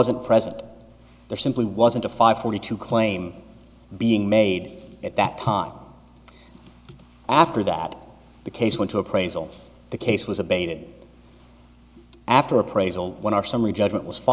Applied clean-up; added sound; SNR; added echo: none; none; none; none.